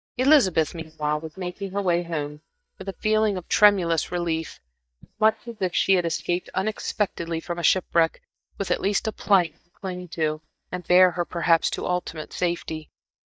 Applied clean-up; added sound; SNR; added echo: neural mask model DeepFilterNet 3.